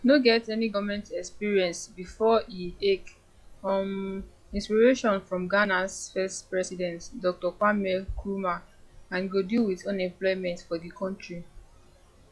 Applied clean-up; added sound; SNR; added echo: classical method log-MMSE.